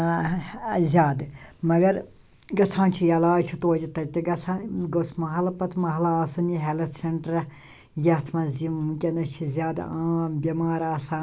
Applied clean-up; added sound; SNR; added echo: none; none; none; none.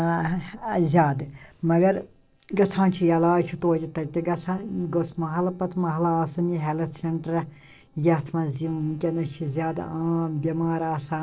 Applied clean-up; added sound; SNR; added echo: neural separator model SepFormer DNS4.